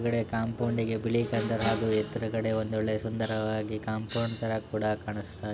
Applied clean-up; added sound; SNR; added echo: none; none; none; none.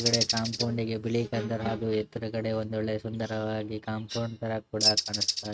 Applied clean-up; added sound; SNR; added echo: neural mask model RNNoise.